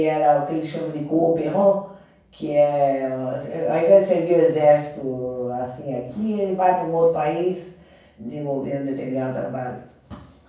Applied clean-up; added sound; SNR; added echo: none; none; none; reverberation time 0.7 s.